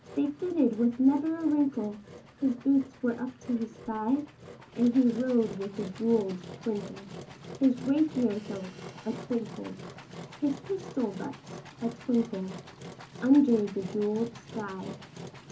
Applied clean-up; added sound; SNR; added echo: none; Engine; 16 dB; reverberation time 0.3 s.